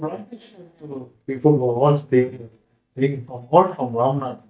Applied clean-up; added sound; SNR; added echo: neural mask model DeepFilterNet 3.